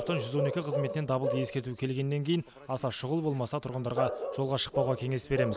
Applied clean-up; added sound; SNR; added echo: none; Bark / Livestock, farm animals, working animals; 6 dB; none.